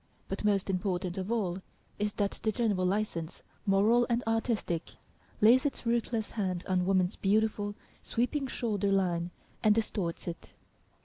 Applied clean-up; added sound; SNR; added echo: none; none; none; none.